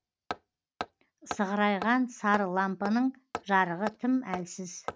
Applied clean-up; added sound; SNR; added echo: neural mask model RNNoise.